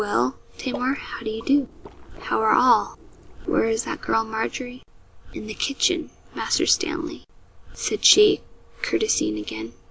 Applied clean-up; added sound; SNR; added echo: none; Water / Liquid; 19 dB; none.